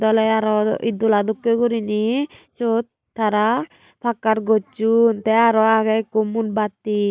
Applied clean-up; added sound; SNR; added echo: neural mask model Resemble Enhance denoiser.